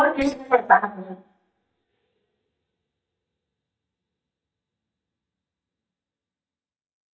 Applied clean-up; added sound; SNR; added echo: neural mask model DeepFilterNet 3.